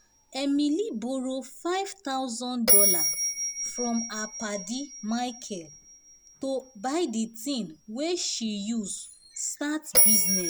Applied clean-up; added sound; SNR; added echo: none; Bell; -2 dB; none.